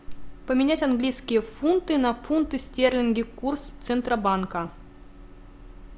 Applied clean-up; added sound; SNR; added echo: none; none; none; none.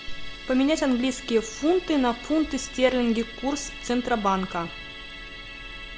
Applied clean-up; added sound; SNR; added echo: none; Musical instrument; 15 dB; none.